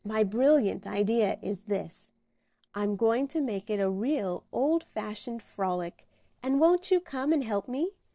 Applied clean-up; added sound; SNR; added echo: neural separator model SepFormer DNS4.